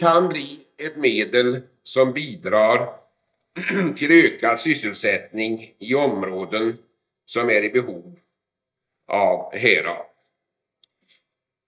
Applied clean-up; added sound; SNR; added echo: neural mask model DeepFilterNet 3.